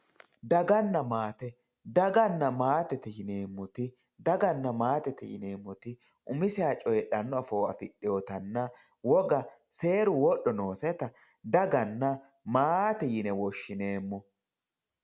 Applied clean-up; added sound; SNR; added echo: none; none; none; none.